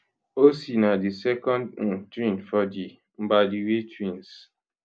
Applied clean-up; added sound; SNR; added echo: none; none; none; none.